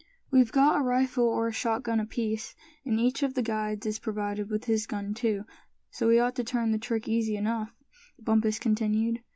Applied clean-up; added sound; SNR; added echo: none; none; none; none.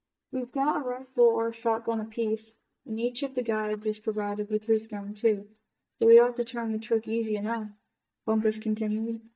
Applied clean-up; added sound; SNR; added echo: neural mask model DeepFilterNet 3.